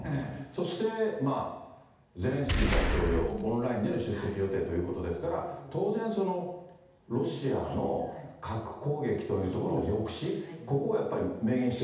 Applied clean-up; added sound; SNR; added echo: none; Boom; 1 dB; reverberation time 0.8 s.